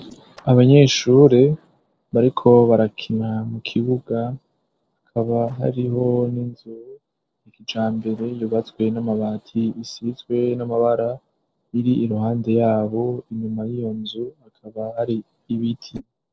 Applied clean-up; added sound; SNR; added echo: neural separator model SepFormer DNS4.